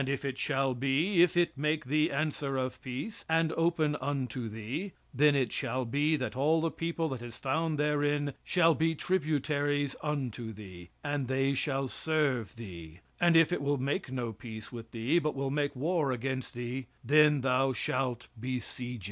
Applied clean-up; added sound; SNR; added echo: none; none; none; none.